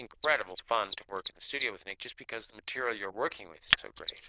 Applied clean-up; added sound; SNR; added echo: neural diffusion model UNIVERSE++.